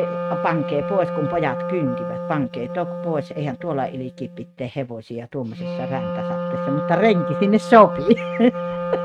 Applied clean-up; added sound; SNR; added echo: neural mask model RNNoise.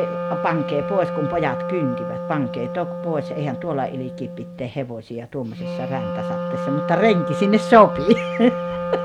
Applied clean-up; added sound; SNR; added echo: none; Wind instrument, woodwind instrument; 5 dB; none.